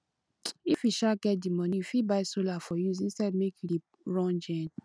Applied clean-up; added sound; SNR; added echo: none; none; none; none.